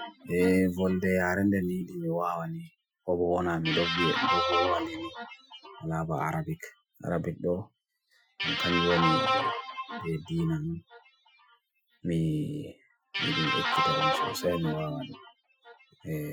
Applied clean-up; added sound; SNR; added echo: classical method Wiener filter.